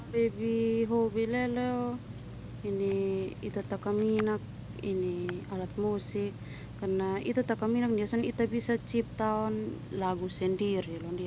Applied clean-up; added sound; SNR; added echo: none; Tick-tock; 11 dB; none.